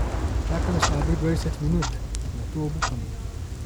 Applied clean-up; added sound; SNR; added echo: none; Crackle + Clock; -3 dB; none.